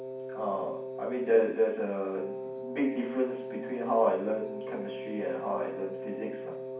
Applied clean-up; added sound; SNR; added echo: none; Wind instrument, woodwind instrument; 7 dB; reverberation time 0.6 s.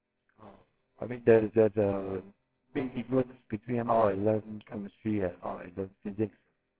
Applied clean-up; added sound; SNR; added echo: neural separator model SepFormer WHAMR!.